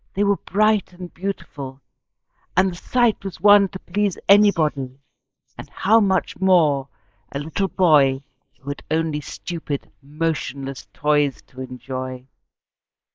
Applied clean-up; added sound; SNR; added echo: neural mask model Resemble Enhance denoiser.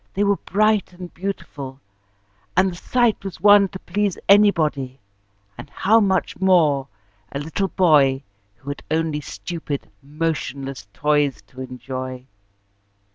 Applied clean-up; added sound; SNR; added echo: none; none; none; none.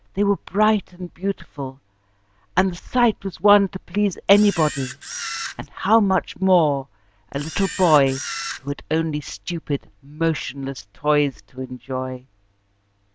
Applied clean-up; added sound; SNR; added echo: none; Camera; 10 dB; none.